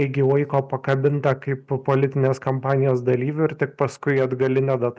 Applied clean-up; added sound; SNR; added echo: none; none; none; none.